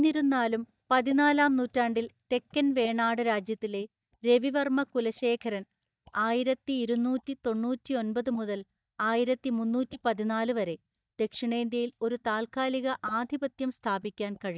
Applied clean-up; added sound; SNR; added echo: neural mask model DeepFilterNet 3.